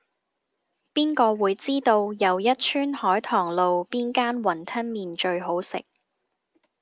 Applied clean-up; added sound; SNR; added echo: none; none; none; none.